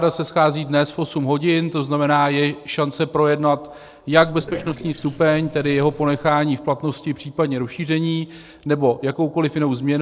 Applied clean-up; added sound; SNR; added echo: neural separator model SepFormer DNS4.